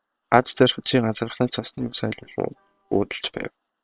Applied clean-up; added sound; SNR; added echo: neural separator model SepFormer WHAM!.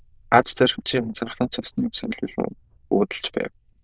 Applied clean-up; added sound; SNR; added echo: neural diffusion model UNIVERSE++.